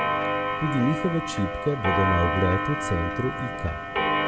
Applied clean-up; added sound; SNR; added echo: none; Clock; 0 dB; none.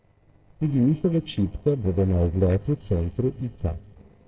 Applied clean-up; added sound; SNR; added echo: neural separator model SepFormer DNS4.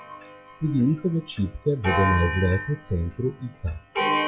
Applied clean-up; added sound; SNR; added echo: classical method log-MMSE.